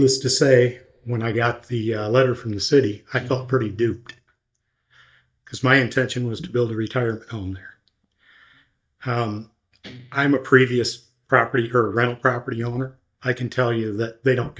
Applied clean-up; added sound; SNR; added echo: neural mask model DeepFilterNet 3.